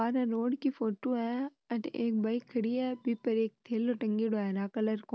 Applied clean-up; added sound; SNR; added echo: none; none; none; none.